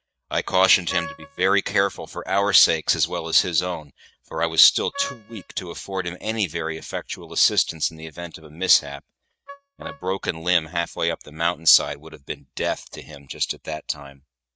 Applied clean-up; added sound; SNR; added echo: neural mask model RNNoise.